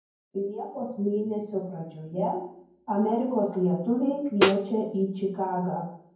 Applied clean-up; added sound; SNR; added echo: none; Snare drum; 2 dB; reverberation time 0.9 s.